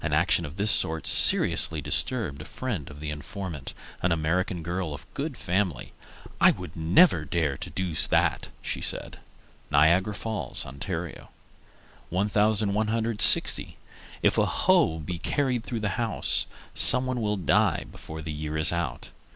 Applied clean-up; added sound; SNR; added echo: none; none; none; none.